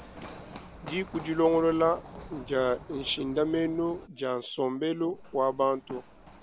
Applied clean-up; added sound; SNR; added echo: none; Run; 17 dB; none.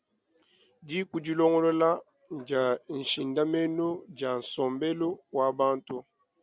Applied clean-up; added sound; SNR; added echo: none; none; none; none.